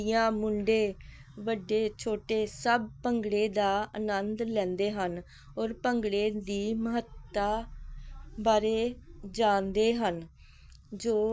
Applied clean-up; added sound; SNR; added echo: none; none; none; none.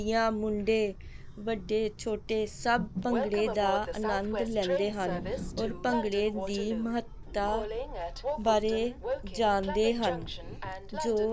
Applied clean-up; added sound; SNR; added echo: none; Train; 6 dB; none.